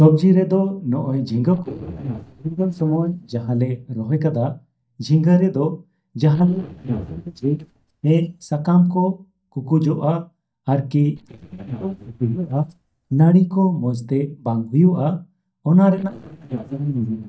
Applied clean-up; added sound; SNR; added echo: neural mask model DeepFilterNet 3.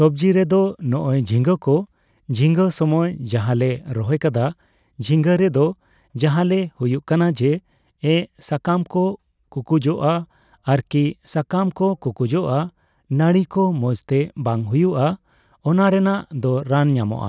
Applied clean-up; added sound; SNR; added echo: none; none; none; none.